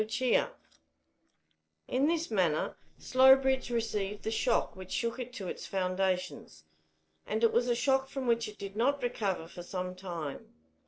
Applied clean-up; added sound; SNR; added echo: neural separator model SepFormer DNS4.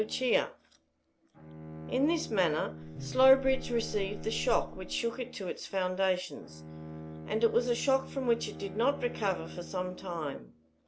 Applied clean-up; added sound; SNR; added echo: none; Buzz + Bowed string instrument; 11 dB; none.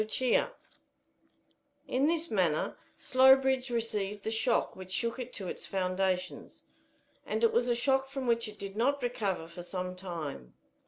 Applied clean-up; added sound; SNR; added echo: none; none; none; none.